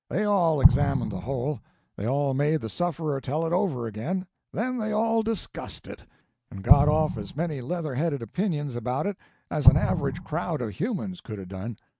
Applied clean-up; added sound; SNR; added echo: neural mask model RNNoise.